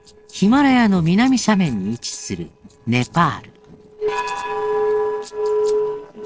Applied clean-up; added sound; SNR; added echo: neural separator model SepFormer DNS4.